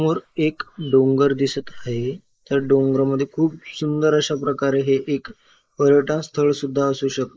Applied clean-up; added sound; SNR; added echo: neural mask model Resemble Enhance denoiser.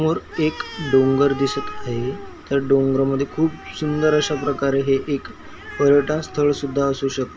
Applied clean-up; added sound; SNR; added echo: none; Animal; 15 dB; none.